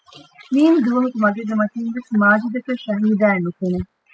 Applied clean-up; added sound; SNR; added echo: classical method spectral subtraction.